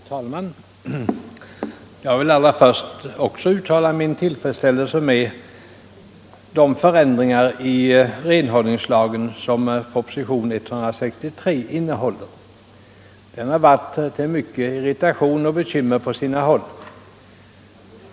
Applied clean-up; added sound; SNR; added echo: none; none; none; none.